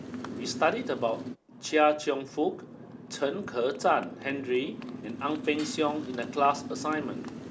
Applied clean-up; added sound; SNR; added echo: none; Motorcycle; 11 dB; none.